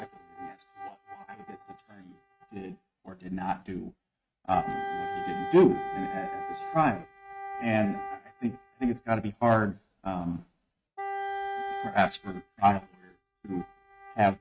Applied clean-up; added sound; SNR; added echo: neural mask model RNNoise.